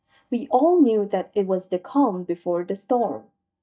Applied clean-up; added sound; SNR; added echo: neural mask model DeepFilterNet 3.